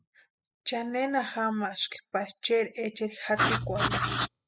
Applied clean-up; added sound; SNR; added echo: classical method spectral subtraction.